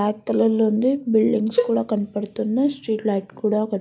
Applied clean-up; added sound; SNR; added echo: none; Cowbell; 7 dB; none.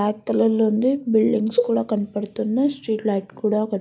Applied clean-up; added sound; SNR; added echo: neural mask model Resemble Enhance denoiser.